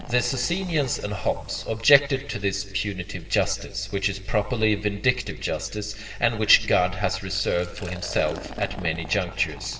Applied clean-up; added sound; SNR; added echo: none; Liquid; 18 dB; reverberation time 2.9 s.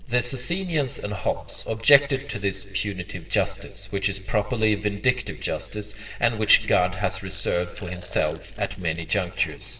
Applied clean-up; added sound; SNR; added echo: neural separator model SepFormer DNS4.